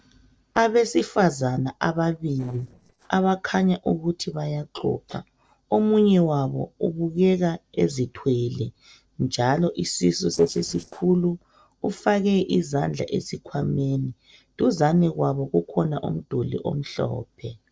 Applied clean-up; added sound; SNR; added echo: neural separator model SepFormer DNS4.